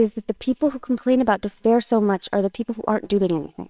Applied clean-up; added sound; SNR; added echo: neural separator model SepFormer WHAMR!.